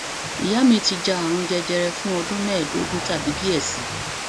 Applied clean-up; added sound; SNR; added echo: none; Water; 6 dB; none.